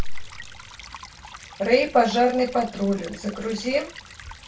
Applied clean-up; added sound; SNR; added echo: none; Stream / Trickle, dribble; 18 dB; reverberation time 0.2 s.